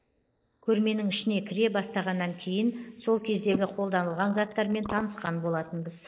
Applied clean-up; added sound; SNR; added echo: neural mask model Resemble Enhance denoiser.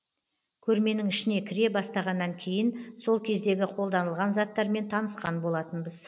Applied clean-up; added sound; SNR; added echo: none; none; none; none.